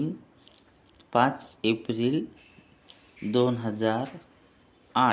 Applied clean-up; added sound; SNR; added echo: none; none; none; none.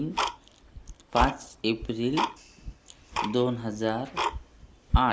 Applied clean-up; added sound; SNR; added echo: none; Tick-tock; 2 dB; none.